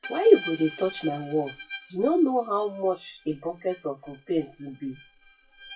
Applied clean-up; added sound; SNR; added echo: classical method WPE with log-MMSE.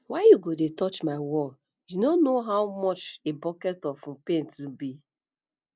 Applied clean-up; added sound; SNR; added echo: none; none; none; none.